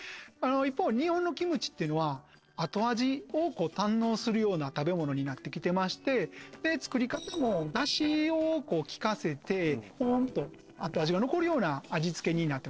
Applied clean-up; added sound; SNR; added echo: neural separator model SepFormer DNS4.